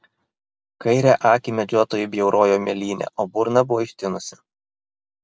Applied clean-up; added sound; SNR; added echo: none; none; none; none.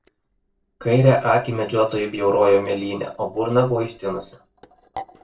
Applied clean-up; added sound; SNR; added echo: neural separator model SepFormer DNS4.